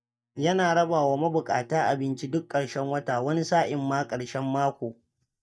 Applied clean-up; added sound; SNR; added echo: neural mask model DeepFilterNet 3.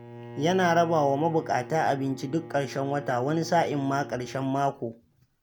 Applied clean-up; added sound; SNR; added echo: none; Bowed string instrument; 16 dB; none.